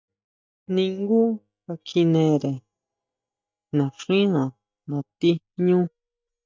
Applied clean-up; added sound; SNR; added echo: neural mask model DeepFilterNet 3.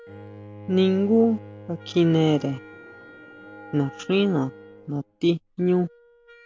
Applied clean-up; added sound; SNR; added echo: none; Wind instrument, woodwind instrument + Bowed string instrument; 19 dB; none.